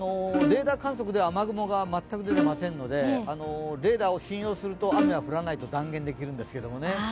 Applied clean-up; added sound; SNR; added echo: none; Bowed string instrument; 3 dB; none.